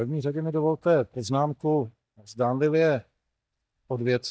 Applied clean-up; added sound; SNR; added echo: neural mask model DeepFilterNet 3.